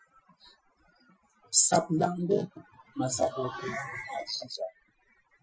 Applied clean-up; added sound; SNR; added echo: classical method Wiener filter.